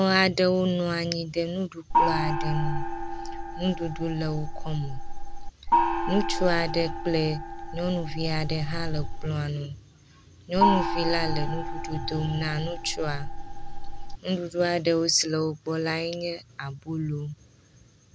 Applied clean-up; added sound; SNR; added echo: none; Gong; -1 dB; none.